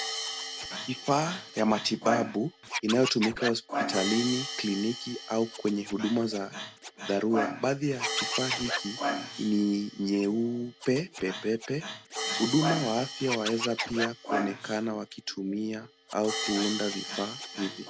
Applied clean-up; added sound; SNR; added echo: none; Hi-hat + Scratching (performance technique); 5 dB; none.